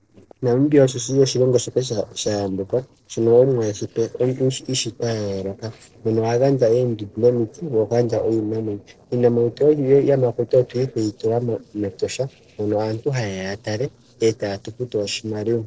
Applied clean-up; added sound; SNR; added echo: neural separator model SepFormer DNS4.